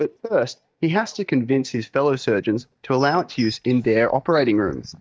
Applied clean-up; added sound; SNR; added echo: neural mask model DeepFilterNet 3.